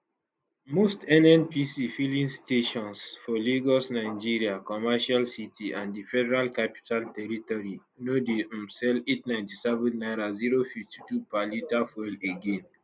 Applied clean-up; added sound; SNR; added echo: none; none; none; none.